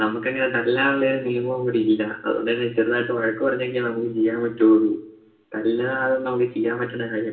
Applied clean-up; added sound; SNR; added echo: none; none; none; reverberation time 0.7 s.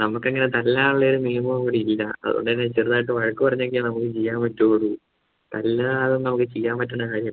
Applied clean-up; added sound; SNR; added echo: none; none; none; none.